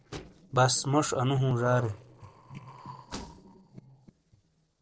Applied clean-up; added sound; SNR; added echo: neural separator model SepFormer DNS4.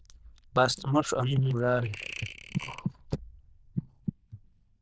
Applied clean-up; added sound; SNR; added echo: neural diffusion model UNIVERSE++.